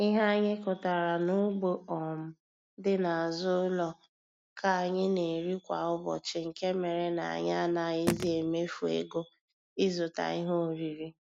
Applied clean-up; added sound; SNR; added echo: none; Telephone; 6 dB; none.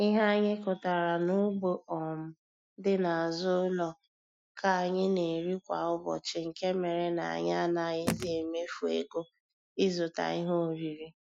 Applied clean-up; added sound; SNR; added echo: classical method Wiener filter.